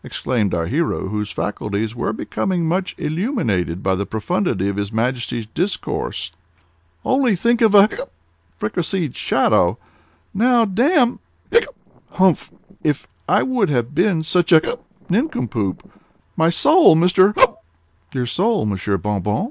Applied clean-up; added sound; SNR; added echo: neural separator model SepFormer DNS4.